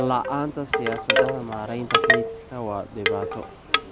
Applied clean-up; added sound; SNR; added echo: none; Wind chime / Wood; -4 dB; none.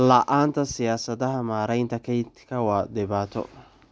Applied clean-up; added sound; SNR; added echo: none; none; none; none.